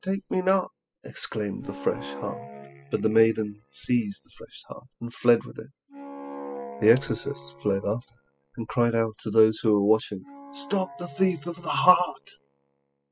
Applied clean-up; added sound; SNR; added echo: classical method spectral subtraction.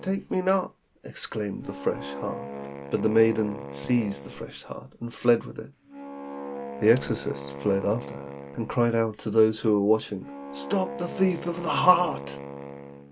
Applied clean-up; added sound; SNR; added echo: none; Wind instrument, woodwind instrument; 12 dB; none.